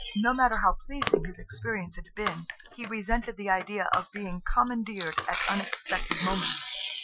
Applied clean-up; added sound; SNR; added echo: classical method Wiener filter.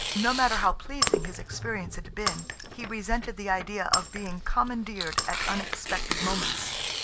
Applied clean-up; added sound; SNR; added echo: none; Tearing + Shatter; 2 dB; none.